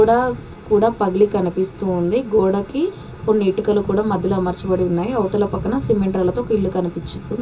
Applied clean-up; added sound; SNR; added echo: none; none; none; reverberation time 0.2 s.